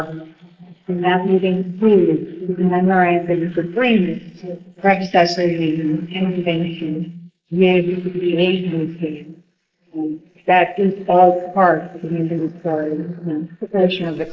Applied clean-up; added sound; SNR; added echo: neural mask model Resemble Enhance denoiser.